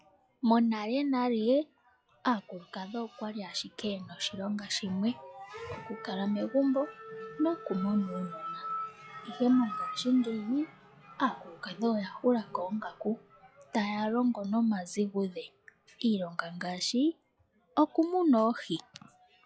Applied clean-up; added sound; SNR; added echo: classical method log-MMSE.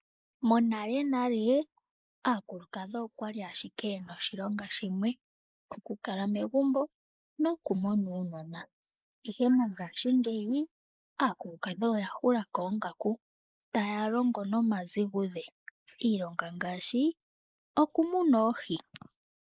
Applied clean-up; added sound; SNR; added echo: neural mask model Resemble Enhance denoiser.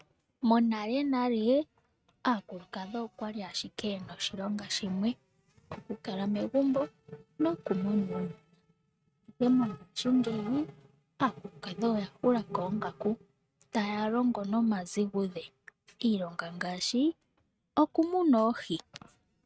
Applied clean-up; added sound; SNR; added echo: neural mask model RNNoise.